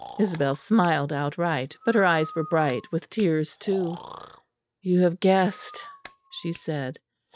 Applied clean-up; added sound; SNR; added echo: neural mask model RNNoise.